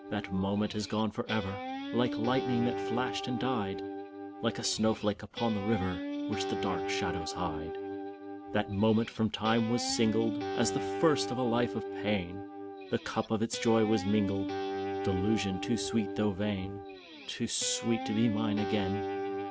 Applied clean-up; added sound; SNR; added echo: none; Guitar; 5 dB; none.